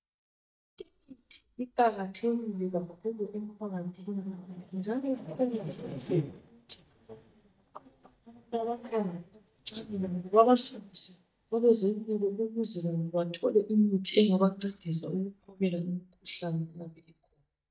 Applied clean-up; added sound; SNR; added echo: neural mask model DeepFilterNet 3.